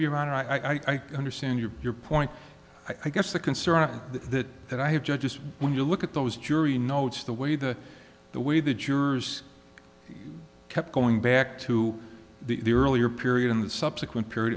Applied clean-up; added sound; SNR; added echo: none; none; none; none.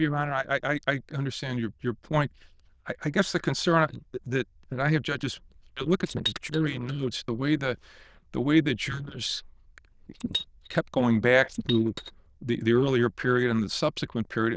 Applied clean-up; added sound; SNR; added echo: neural diffusion model UNIVERSE++.